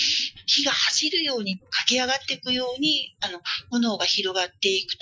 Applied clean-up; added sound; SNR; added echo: classical method Wiener filter.